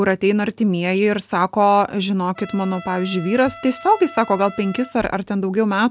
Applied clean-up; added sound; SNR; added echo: none; Trumpet; 19 dB; none.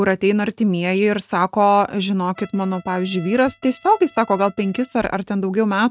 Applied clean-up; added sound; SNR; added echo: neural mask model RNNoise.